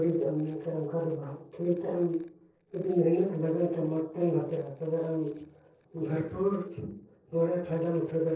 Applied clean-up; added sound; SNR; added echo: neural separator model SepFormer DNS4.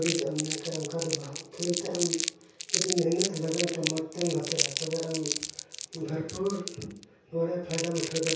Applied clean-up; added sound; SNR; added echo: none; Crumpling, crinkling; 3 dB; reverberation time 0.6 s.